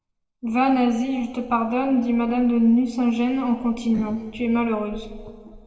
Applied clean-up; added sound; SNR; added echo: neural separator model SepFormer DNS4.